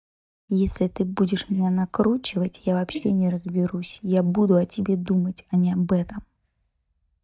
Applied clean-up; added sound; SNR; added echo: neural mask model DeepFilterNet 3.